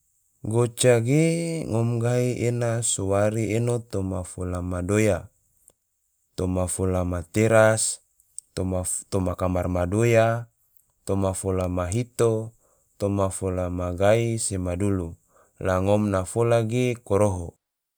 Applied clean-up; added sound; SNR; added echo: none; none; none; none.